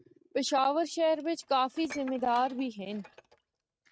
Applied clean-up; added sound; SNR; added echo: neural mask model RNNoise.